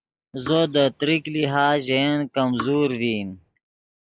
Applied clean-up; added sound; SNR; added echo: neural mask model Resemble Enhance denoiser.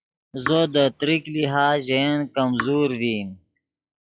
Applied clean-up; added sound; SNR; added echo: classical method log-MMSE.